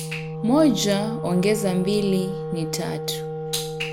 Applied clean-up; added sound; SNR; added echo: none; Wind instrument, woodwind instrument; 6 dB; none.